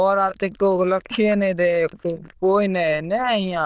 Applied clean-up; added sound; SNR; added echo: neural diffusion model UNIVERSE++.